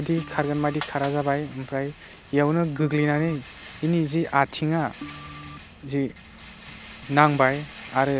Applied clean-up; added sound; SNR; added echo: none; Rattle + Organ; 15 dB; none.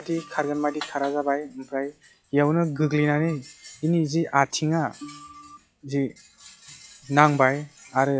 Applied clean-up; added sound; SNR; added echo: classical method log-MMSE.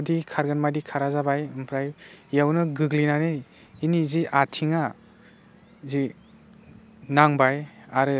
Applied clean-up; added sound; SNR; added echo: none; none; none; none.